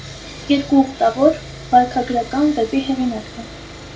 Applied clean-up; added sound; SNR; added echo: none; Sawing; 16 dB; reverberation time 0.2 s.